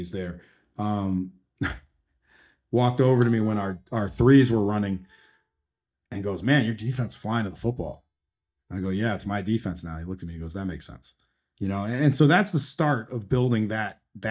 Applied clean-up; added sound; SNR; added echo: neural mask model DeepFilterNet 3.